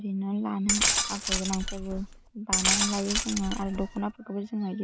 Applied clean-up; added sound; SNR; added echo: none; Glass; -3 dB; none.